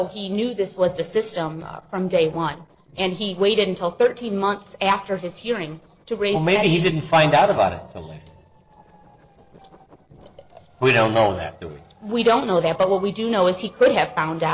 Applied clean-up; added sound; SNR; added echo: neural separator model SepFormer DNS4.